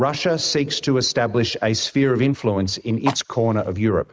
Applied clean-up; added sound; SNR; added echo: neural mask model Resemble Enhance denoiser.